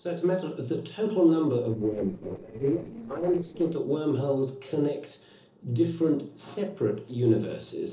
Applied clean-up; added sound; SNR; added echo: neural separator model SepFormer DNS4.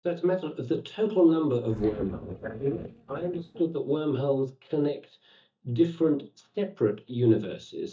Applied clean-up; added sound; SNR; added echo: neural mask model DeepFilterNet 3.